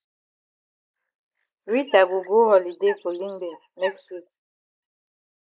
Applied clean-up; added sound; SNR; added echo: neural mask model Resemble Enhance denoiser.